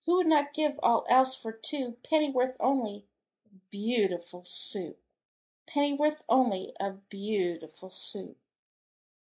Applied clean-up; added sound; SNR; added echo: neural mask model Resemble Enhance denoiser.